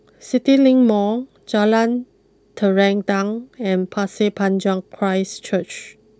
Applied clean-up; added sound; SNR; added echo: none; none; none; none.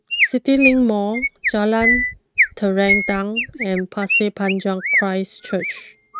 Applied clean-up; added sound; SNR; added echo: neural mask model RNNoise.